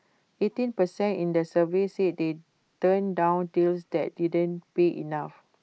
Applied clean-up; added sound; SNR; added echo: neural mask model Resemble Enhance denoiser.